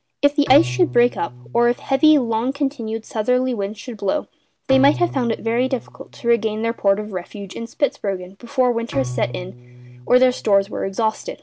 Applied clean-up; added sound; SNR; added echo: none; Bowed string instrument; 15 dB; none.